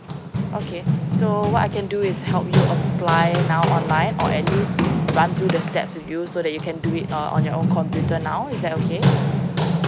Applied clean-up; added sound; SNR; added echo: none; Run; -3 dB; none.